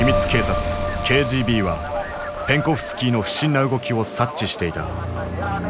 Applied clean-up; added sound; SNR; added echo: none; Boiling / Hiss; 18 dB; none.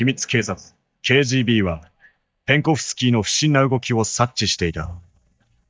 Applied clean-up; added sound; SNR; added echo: neural mask model DeepFilterNet 3.